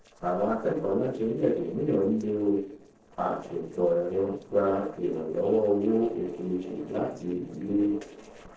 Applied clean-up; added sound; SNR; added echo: neural separator model SepFormer DNS4.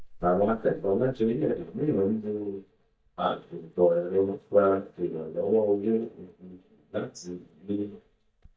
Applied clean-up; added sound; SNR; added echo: neural mask model DeepFilterNet 3.